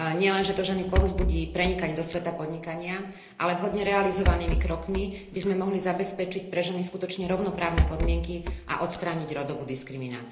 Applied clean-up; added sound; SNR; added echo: none; Rattle / Breathing; 2 dB; reverberation time 1.0 s.